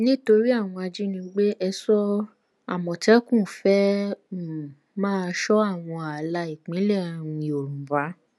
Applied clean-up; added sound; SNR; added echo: none; none; none; none.